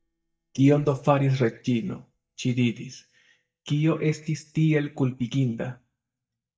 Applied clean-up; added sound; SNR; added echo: neural mask model DeepFilterNet 3.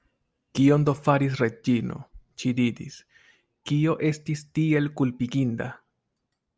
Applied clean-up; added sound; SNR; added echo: none; none; none; none.